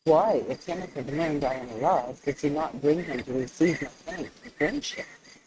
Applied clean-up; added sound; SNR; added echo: neural mask model RNNoise.